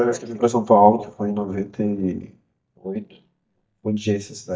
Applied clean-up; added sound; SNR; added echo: neural mask model DeepFilterNet 3.